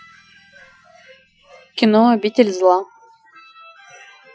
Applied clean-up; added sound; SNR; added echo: classical method Wiener filter.